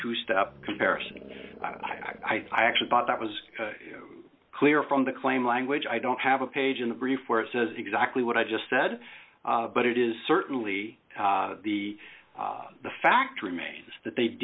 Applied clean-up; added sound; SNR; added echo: none; Animal; 19 dB; none.